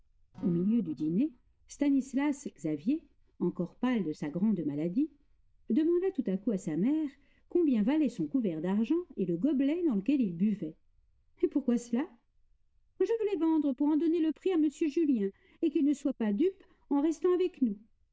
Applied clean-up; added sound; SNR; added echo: neural diffusion model UNIVERSE++.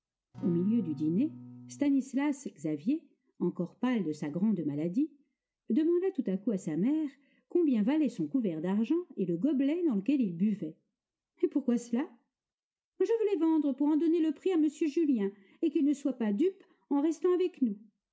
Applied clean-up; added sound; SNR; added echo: none; Acoustic guitar / Strum; 14 dB; none.